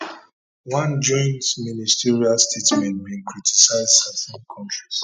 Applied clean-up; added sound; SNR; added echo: classical method spectral subtraction.